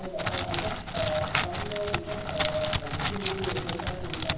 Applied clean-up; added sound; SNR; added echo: none; Crackle; -2 dB; reverberation time 0.9 s.